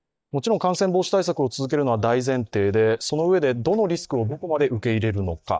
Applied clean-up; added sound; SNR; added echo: neural mask model DeepFilterNet 3.